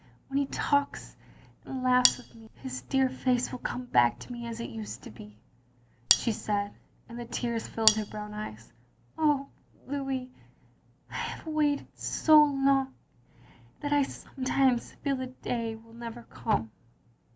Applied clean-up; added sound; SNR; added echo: none; Cutlery, silverware; -1 dB; none.